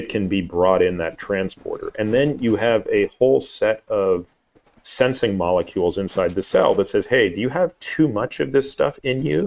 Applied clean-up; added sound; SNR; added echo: neural mask model RNNoise.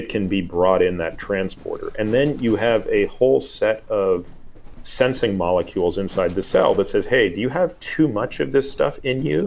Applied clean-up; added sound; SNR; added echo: none; Livestock, farm animals, working animals; 16 dB; none.